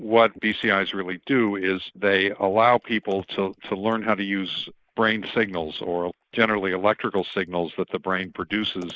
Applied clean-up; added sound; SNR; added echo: neural mask model Resemble Enhance denoiser.